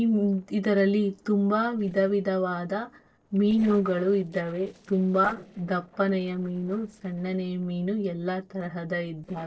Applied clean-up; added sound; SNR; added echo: neural separator model SepFormer DNS4.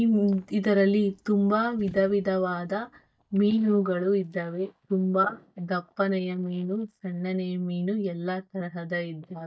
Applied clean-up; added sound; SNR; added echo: neural mask model DeepFilterNet 3.